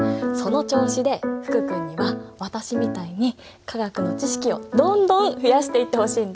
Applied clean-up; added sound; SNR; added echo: none; none; none; none.